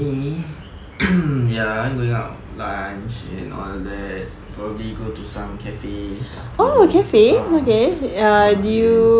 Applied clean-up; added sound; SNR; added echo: none; none; none; none.